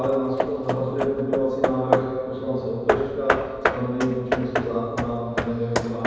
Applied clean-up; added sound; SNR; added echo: none; Hammer / Wood; 2 dB; reverberation time 2.2 s.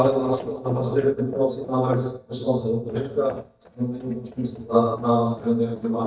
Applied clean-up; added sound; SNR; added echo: neural mask model DeepFilterNet 3.